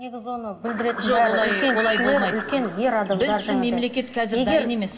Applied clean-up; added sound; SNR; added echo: none; Bird; 6 dB; reverberation time 2.7 s.